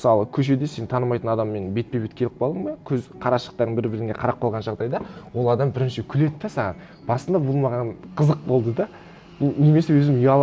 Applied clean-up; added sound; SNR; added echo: none; none; none; none.